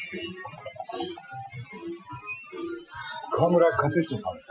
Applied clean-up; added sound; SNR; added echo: classical method Wiener filter.